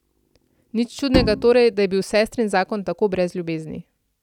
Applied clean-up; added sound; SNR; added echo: none; Bowed string instrument; 5 dB; none.